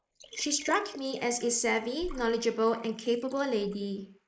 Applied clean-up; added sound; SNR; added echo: neural mask model Resemble Enhance denoiser.